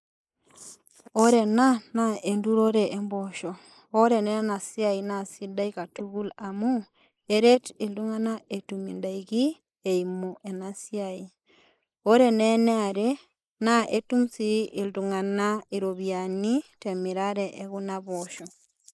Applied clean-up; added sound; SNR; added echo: neural mask model Resemble Enhance denoiser.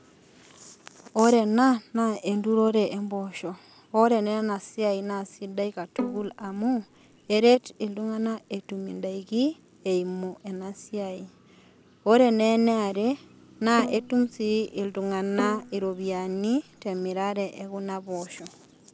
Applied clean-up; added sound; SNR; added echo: none; Bowed string instrument; 11 dB; none.